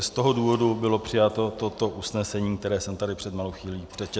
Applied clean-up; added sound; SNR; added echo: none; none; none; none.